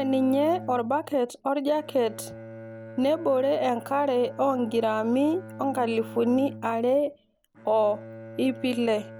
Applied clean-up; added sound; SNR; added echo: none; Bowed string instrument; 16 dB; none.